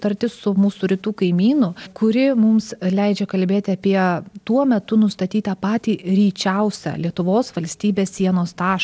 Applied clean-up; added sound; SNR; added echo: none; none; none; none.